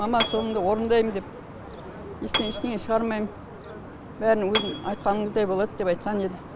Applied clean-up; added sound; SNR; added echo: none; Piano; 10 dB; none.